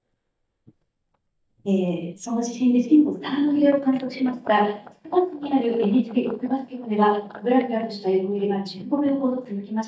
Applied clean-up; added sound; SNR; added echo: neural mask model DeepFilterNet 3.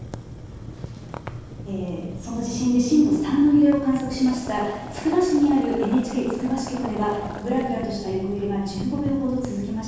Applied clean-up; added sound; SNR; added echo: none; Boiling; 12 dB; reverberation time 1.3 s.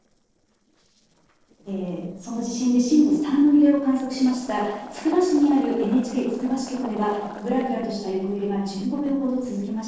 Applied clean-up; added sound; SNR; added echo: neural separator model SepFormer DNS4.